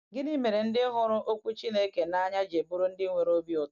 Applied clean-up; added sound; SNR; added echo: none; none; none; none.